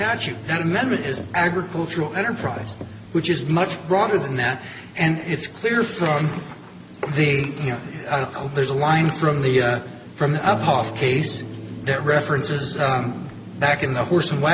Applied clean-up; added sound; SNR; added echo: none; Harp; 18 dB; none.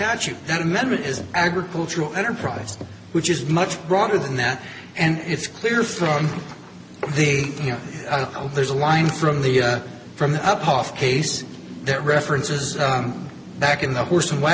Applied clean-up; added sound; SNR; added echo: none; none; none; none.